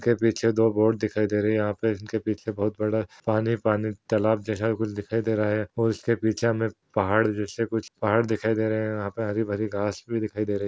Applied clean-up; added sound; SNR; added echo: none; none; none; none.